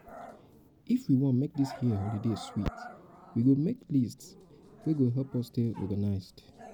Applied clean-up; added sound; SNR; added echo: none; Growling; 19 dB; none.